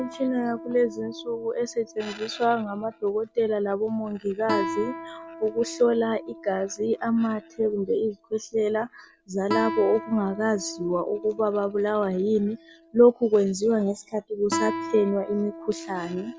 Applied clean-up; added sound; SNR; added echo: none; Guitar; 12 dB; none.